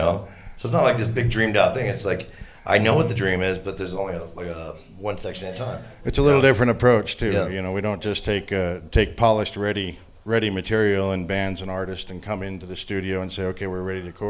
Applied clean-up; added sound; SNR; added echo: none; none; none; none.